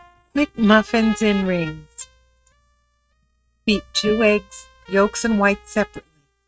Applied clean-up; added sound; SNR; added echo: neural mask model RNNoise.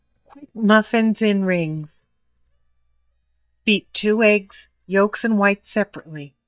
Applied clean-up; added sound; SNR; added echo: neural mask model DeepFilterNet 3.